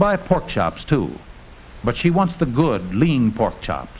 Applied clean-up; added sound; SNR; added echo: none; none; none; none.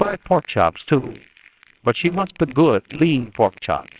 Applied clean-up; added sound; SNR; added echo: neural separator model SepFormer WHAMR!.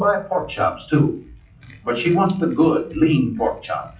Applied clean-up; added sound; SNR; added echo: classical method WPE with log-MMSE.